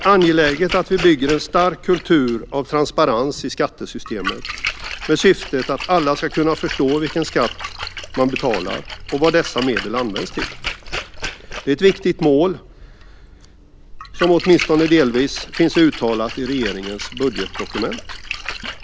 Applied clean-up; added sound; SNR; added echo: none; Splash, splatter; 11 dB; none.